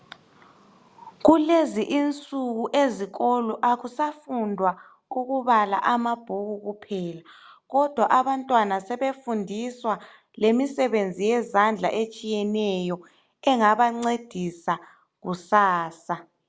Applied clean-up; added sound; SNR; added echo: none; none; none; none.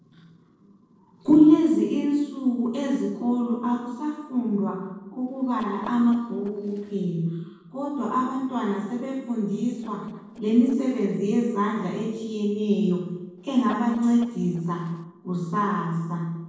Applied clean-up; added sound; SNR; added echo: neural separator model SepFormer DNS4.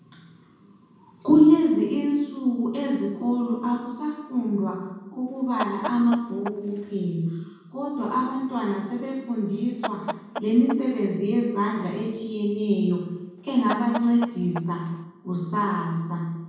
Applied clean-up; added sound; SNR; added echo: none; Chicken, rooster; 11 dB; reverberation time 1.1 s.